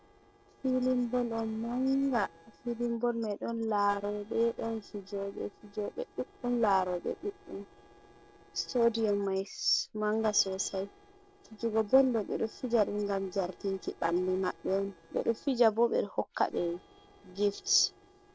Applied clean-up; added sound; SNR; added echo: neural separator model SepFormer DNS4.